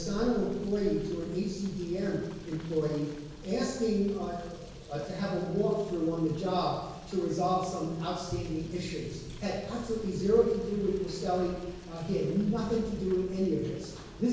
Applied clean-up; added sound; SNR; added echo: none; Motor vehicle (road) / Rain; 14 dB; reverberation time 1.0 s.